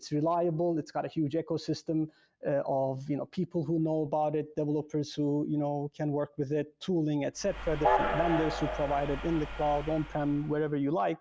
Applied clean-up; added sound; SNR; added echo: none; Train; 3 dB; none.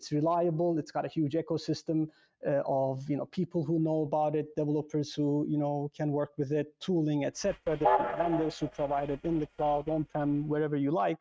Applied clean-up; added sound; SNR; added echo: neural mask model RNNoise.